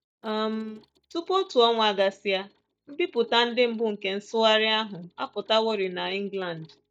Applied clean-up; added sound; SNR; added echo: neural mask model DeepFilterNet 3.